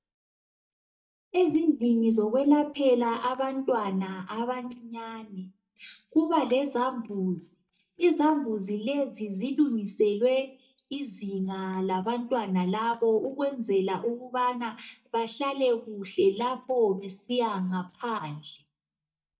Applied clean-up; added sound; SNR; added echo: neural mask model DeepFilterNet 3.